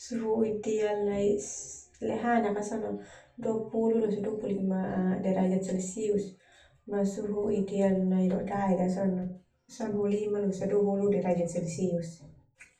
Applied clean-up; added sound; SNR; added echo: none; none; none; reverberation time 0.3 s.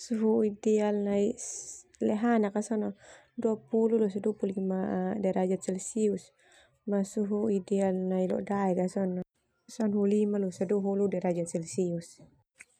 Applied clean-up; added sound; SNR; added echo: none; none; none; none.